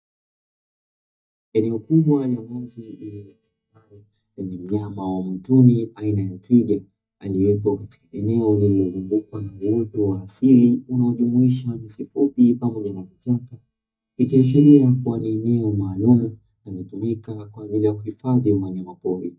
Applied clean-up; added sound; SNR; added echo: neural mask model DeepFilterNet 3.